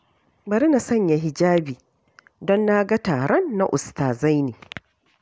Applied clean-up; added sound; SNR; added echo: none; none; none; none.